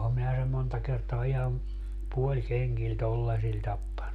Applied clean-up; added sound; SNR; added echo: none; none; none; none.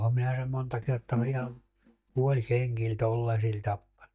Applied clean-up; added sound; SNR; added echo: neural mask model DeepFilterNet 3.